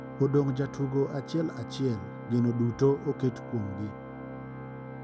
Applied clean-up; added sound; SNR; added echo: none; Organ; 11 dB; none.